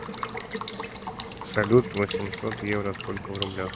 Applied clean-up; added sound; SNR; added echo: none; Water tap, faucet / Water / Liquid; 6 dB; none.